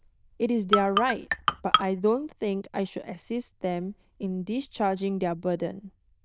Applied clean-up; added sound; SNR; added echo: neural diffusion model UNIVERSE++.